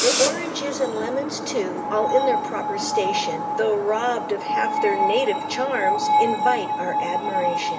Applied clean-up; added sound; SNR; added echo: none; Screech; -1 dB; reverberation time 0.6 s.